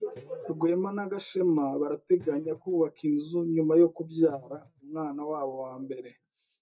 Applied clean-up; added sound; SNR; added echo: neural mask model DeepFilterNet 3.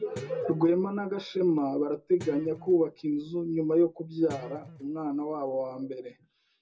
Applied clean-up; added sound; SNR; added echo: none; Guitar; 18 dB; reverberation time 0.2 s.